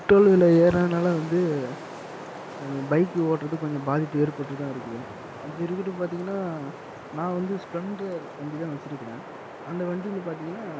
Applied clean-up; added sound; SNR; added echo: none; Wind; 14 dB; none.